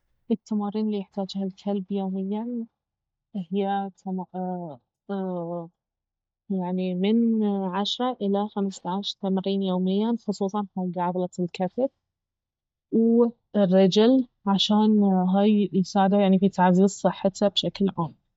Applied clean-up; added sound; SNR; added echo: neural mask model DeepFilterNet 3.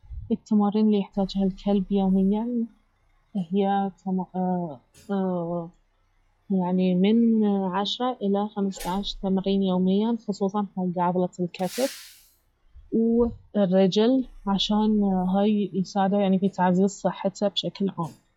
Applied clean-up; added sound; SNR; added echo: classical method log-MMSE.